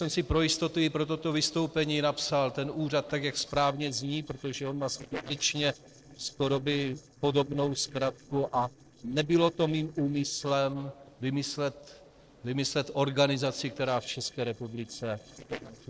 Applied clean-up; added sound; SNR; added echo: neural separator model SepFormer DNS4.